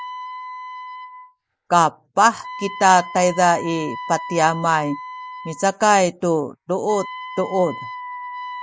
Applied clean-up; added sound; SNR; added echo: none; Wind instrument, woodwind instrument; 13 dB; none.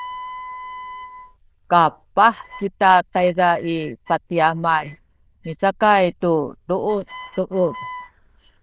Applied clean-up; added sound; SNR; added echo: neural diffusion model UNIVERSE++.